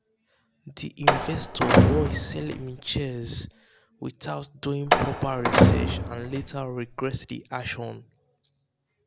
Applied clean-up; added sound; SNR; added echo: none; Slam; -5 dB; none.